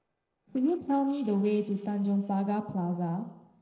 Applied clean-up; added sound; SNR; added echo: neural separator model SepFormer DNS4.